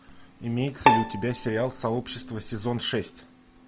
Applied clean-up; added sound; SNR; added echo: none; Bowed string instrument; -2 dB; none.